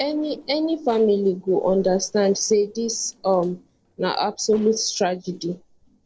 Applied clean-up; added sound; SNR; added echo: neural separator model SepFormer DNS4.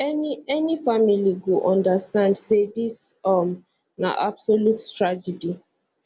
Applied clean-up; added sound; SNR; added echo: none; none; none; none.